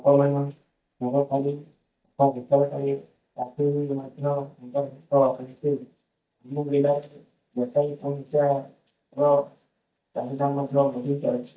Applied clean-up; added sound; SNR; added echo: neural mask model DeepFilterNet 3.